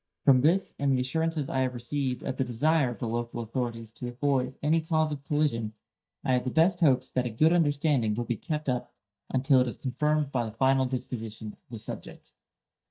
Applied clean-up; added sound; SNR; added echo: neural mask model DeepFilterNet 3.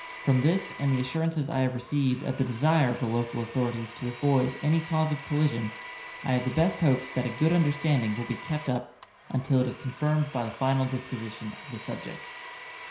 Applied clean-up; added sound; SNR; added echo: none; Domestic sounds, home sounds; 15 dB; reverberation time 0.5 s.